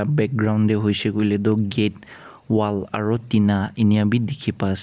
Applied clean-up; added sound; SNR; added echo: none; none; none; none.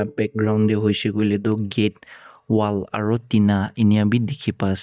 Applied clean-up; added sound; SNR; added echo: neural mask model DeepFilterNet 3.